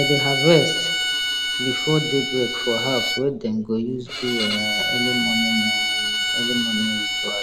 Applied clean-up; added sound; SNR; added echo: none; Bowed string instrument; 0 dB; none.